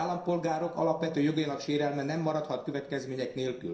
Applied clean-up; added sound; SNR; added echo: neural separator model SepFormer DNS4.